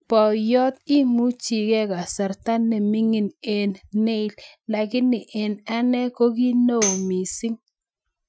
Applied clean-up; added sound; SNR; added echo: classical method Wiener filter.